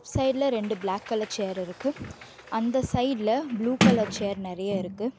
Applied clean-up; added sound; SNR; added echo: none; Sliding door; 4 dB; none.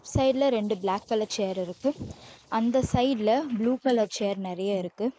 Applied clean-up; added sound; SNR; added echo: neural mask model Resemble Enhance denoiser.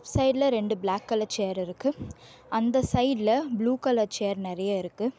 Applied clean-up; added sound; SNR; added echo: none; none; none; none.